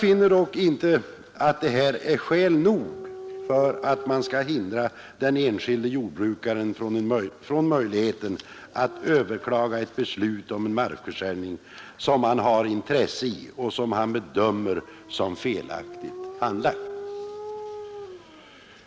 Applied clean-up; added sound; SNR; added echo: none; Dog; 17 dB; none.